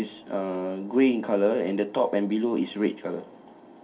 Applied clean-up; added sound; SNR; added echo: none; none; none; reverberation time 0.3 s.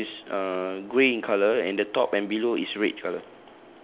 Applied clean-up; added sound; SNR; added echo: none; none; none; none.